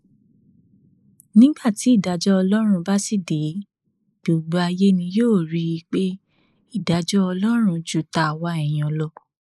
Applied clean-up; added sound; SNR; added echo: neural mask model Resemble Enhance denoiser.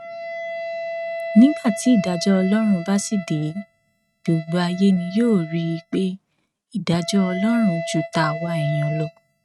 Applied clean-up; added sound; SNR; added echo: neural mask model RNNoise.